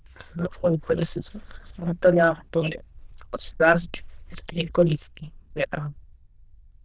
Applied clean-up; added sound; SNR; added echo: neural diffusion model UNIVERSE++.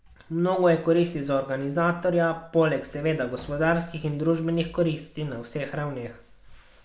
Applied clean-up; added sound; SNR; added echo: none; none; none; none.